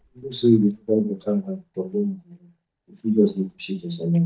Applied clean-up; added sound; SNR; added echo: neural mask model DeepFilterNet 3.